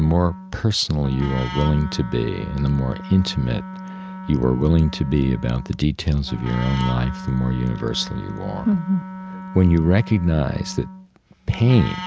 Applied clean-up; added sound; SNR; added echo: none; Wind instrument, woodwind instrument; 12 dB; none.